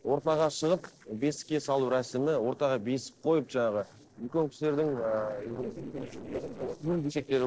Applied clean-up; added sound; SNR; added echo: neural separator model SepFormer DNS4.